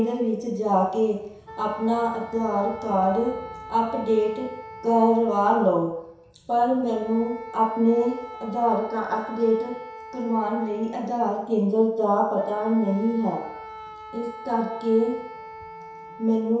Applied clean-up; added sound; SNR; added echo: none; Wind instrument, woodwind instrument; 17 dB; reverberation time 0.7 s.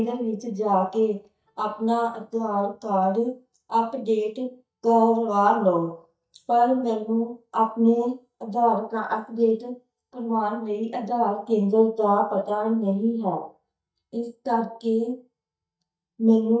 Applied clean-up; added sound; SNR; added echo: neural mask model DeepFilterNet 3.